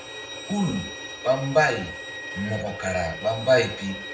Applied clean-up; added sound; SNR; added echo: none; Bowed string instrument; 11 dB; reverberation time 0.3 s.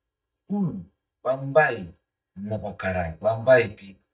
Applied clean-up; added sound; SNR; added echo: neural mask model DeepFilterNet 3.